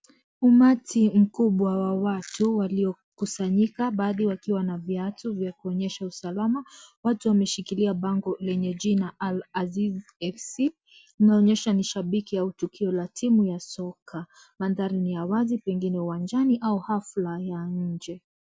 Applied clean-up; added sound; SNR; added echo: none; none; none; none.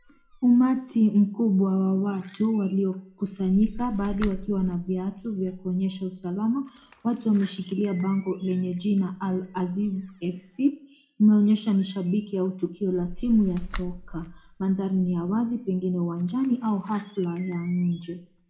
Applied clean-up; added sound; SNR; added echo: none; Slam; 18 dB; reverberation time 0.4 s.